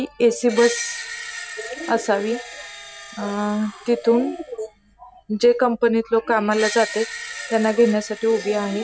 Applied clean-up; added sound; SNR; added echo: none; Screech; 13 dB; none.